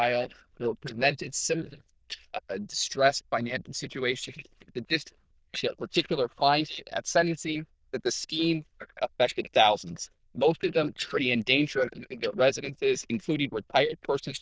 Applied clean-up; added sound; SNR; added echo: neural diffusion model UNIVERSE++.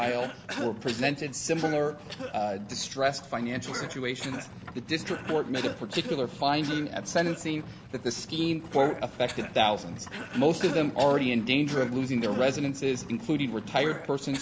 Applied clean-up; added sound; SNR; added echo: none; Cough + Livestock, farm animals, working animals; 11 dB; none.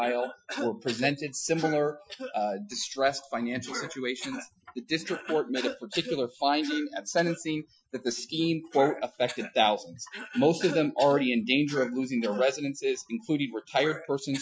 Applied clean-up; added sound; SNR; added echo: classical method Wiener filter.